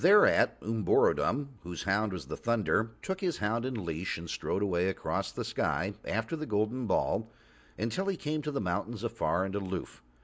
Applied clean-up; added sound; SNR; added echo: none; none; none; none.